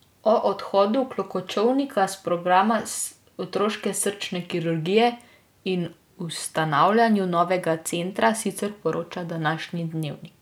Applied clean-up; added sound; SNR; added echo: none; none; none; none.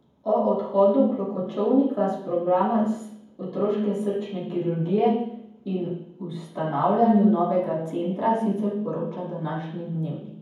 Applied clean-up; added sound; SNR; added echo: none; none; none; reverberation time 1.2 s.